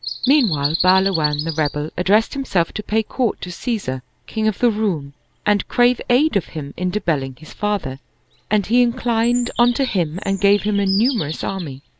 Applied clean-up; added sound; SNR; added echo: none; Bird vocalization, bird call, bird song; 13 dB; none.